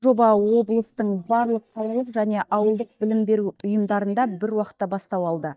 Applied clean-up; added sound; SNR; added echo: neural mask model DeepFilterNet 3.